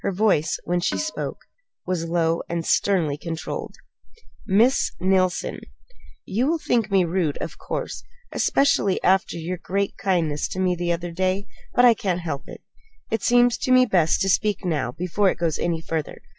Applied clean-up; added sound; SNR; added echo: none; Percussion; 13 dB; none.